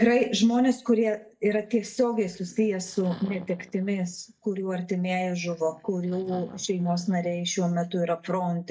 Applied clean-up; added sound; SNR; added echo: neural mask model DeepFilterNet 3.